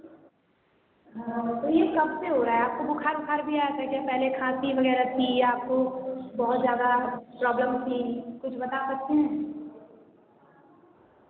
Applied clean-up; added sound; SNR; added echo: none; none; none; none.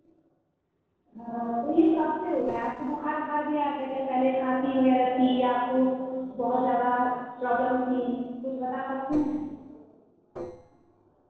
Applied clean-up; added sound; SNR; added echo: neural separator model SepFormer DNS4.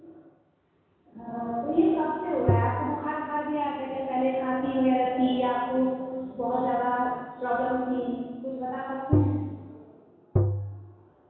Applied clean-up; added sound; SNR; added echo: none; Tap; -1 dB; reverberation time 1.1 s.